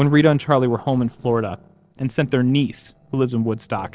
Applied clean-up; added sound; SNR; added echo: neural separator model SepFormer DNS4.